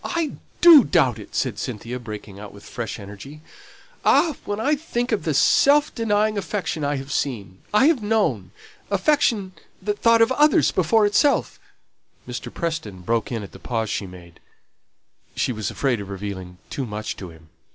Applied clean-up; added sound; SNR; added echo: none; none; none; none.